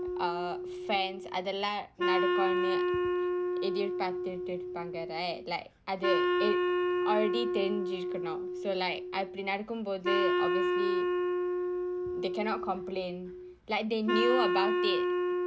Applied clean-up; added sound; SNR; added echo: none; Wind instrument, woodwind instrument; -4 dB; none.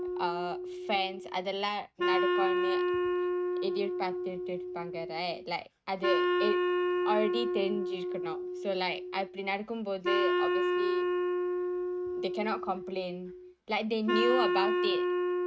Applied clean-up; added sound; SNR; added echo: neural mask model RNNoise.